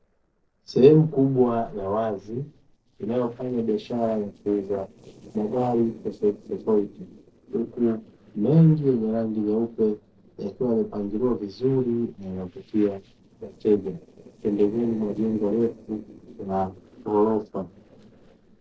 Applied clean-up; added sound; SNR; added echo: neural separator model SepFormer DNS4.